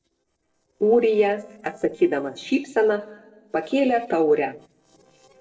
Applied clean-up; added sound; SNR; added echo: neural separator model SepFormer DNS4.